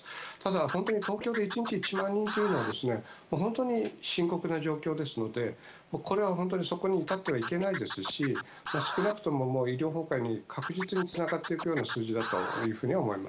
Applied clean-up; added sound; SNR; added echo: none; Scratching (performance technique); 8 dB; none.